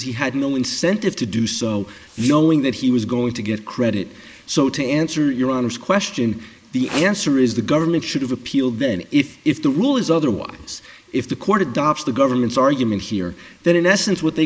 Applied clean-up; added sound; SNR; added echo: neural mask model Resemble Enhance denoiser.